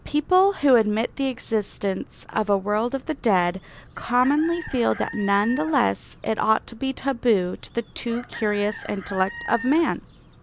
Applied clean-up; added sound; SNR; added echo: none; Chicken, rooster; 16 dB; none.